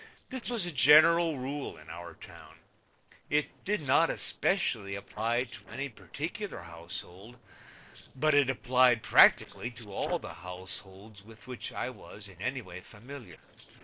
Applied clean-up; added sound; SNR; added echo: neural separator model SepFormer DNS4.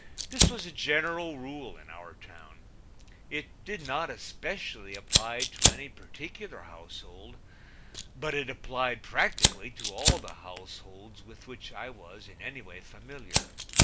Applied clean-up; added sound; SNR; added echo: none; Fire; -4 dB; none.